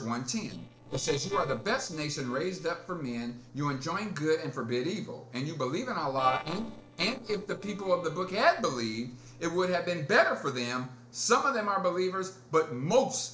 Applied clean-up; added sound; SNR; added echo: neural separator model SepFormer DNS4.